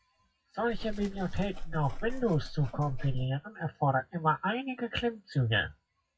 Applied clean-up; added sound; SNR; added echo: classical method WPE with log-MMSE.